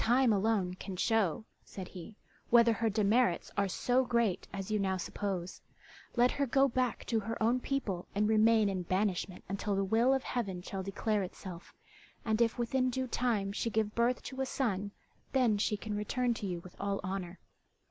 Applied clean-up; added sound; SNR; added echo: none; none; none; none.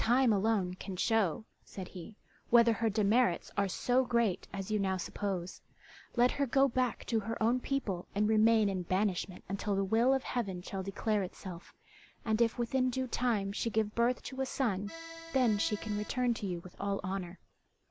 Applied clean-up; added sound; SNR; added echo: none; Accordion; 15 dB; none.